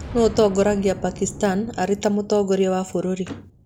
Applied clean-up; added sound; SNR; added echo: none; Boom; 15 dB; none.